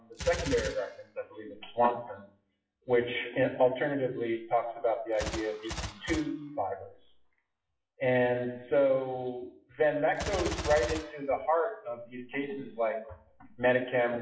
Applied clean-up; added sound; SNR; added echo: classical method WPE with log-MMSE.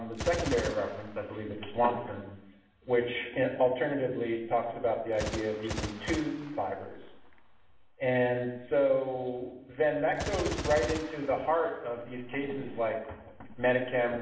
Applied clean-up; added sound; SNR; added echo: none; Gunshot, gunfire; 12 dB; reverberation time 0.8 s.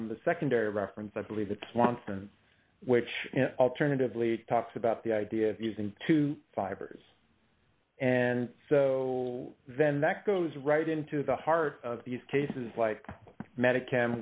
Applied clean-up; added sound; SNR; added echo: none; none; none; none.